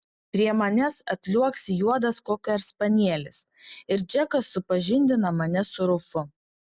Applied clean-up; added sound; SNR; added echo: none; none; none; none.